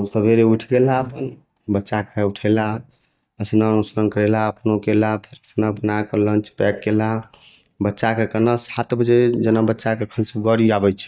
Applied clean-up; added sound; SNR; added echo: neural mask model DeepFilterNet 3.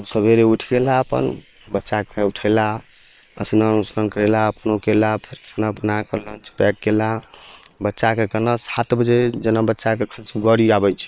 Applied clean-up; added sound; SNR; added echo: neural separator model SepFormer WHAM!.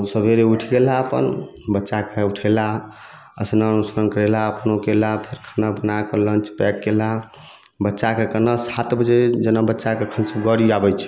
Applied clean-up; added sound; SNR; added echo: none; none; none; none.